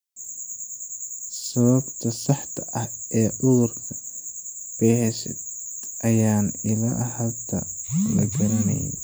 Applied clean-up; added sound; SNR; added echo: none; none; none; none.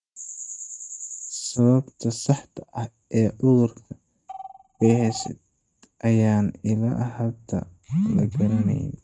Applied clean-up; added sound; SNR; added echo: neural mask model RNNoise.